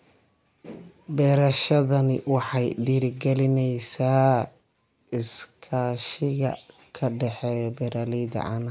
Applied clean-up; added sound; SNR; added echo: none; none; none; none.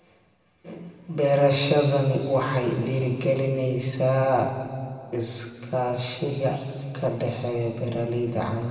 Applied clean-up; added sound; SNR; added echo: none; none; none; reverberation time 2.0 s.